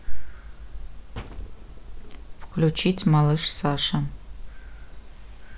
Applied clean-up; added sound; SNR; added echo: none; Slam; 18 dB; none.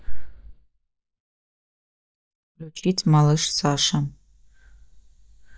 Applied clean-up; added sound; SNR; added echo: neural mask model DeepFilterNet 3.